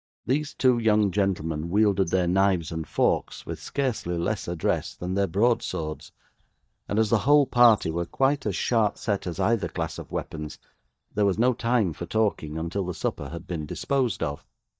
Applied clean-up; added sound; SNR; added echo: neural mask model DeepFilterNet 3.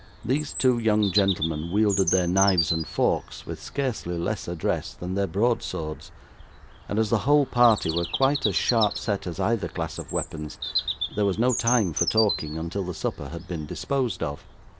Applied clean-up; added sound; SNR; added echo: none; Bird vocalization, bird call, bird song; 9 dB; none.